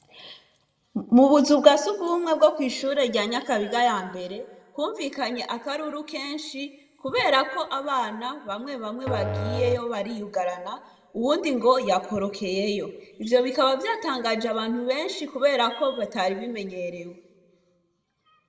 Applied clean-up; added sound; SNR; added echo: none; Musical instrument; 8 dB; reverberation time 0.9 s.